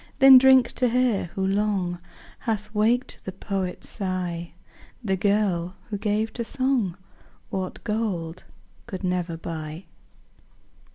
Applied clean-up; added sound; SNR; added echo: none; none; none; none.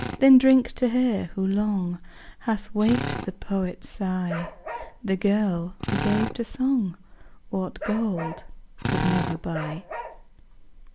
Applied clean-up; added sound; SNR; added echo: none; Bark + Drill; 9 dB; none.